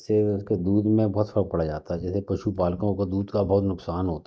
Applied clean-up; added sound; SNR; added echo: neural mask model DeepFilterNet 3.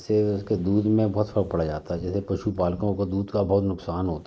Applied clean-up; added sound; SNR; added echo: neural mask model Resemble Enhance denoiser.